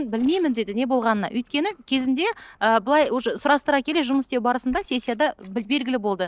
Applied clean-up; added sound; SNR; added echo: neural separator model SepFormer DNS4.